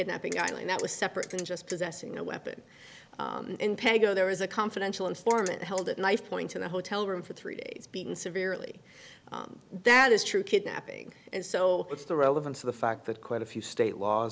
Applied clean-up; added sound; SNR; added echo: none; Ratchet, pawl; 14 dB; none.